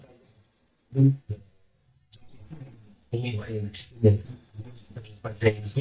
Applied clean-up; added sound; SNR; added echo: neural mask model DeepFilterNet 3.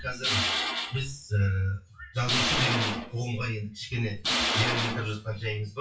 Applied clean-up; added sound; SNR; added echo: classical method WPE with log-MMSE.